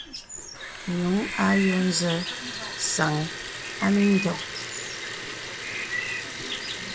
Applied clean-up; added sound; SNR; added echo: none; Liquid + Bird; 6 dB; none.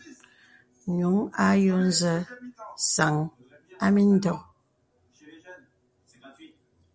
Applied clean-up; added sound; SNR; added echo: none; none; none; none.